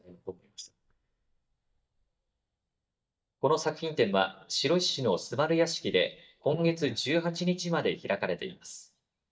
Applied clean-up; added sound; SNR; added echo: neural mask model DeepFilterNet 3.